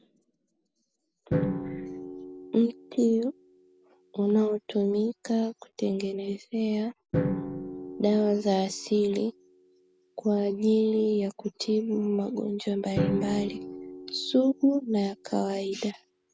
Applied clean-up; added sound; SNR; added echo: none; Drum; 9 dB; none.